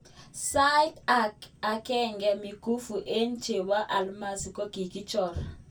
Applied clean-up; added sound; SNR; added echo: none; none; none; reverberation time 0.2 s.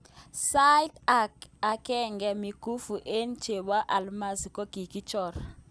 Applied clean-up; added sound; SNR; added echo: none; none; none; none.